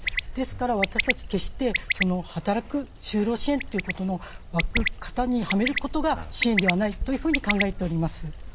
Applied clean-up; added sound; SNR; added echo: none; Bird + Water; 3 dB; none.